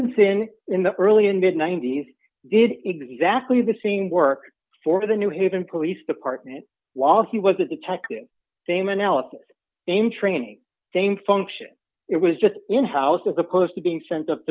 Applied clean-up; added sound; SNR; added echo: none; none; none; none.